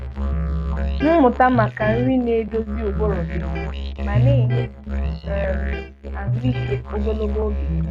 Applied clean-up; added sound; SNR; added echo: neural mask model RNNoise.